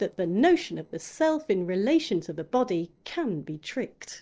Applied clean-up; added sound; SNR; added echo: neural separator model SepFormer DNS4.